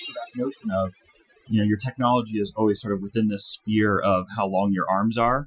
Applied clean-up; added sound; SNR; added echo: classical method Wiener filter.